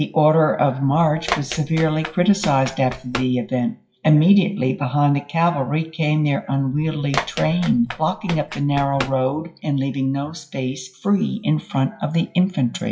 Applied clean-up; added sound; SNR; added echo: classical method WPE with log-MMSE.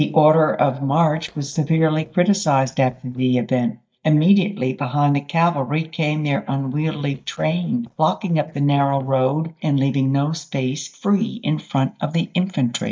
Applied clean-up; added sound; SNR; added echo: neural mask model DeepFilterNet 3.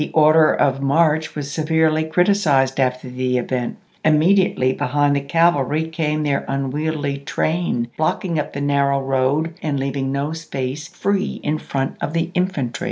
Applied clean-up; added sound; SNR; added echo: none; none; none; none.